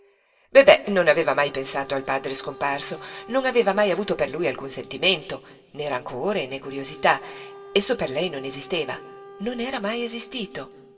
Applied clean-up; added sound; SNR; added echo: none; Wind instrument, woodwind instrument; 20 dB; reverberation time 1.6 s.